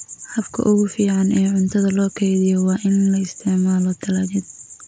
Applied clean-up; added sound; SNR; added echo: none; none; none; none.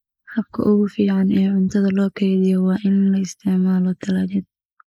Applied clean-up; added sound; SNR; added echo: neural mask model Resemble Enhance denoiser.